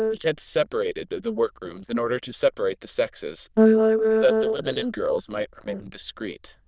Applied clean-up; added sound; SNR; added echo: neural diffusion model UNIVERSE++.